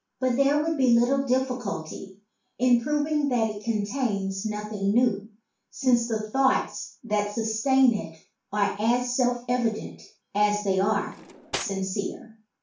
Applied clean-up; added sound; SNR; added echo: none; Cutlery, silverware; 12 dB; reverberation time 0.3 s.